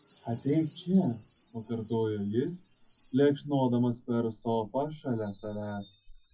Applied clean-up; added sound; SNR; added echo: classical method WPE with log-MMSE.